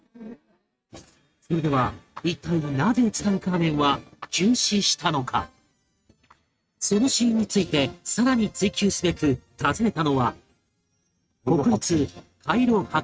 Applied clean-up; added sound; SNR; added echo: neural mask model RNNoise.